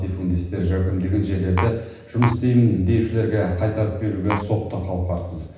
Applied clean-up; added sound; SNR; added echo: none; Tap; 8 dB; reverberation time 0.9 s.